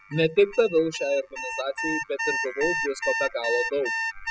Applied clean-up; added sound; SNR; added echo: classical method spectral subtraction.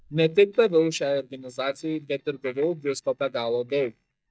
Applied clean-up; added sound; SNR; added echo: neural mask model DeepFilterNet 3.